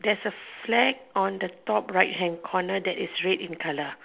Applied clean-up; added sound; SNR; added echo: none; none; none; none.